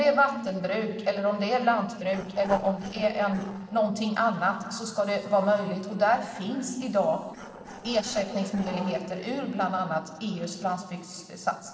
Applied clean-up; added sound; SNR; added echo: neural separator model SepFormer DNS4.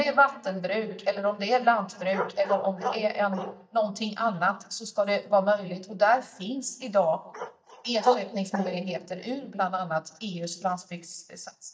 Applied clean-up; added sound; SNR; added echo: neural mask model DeepFilterNet 3.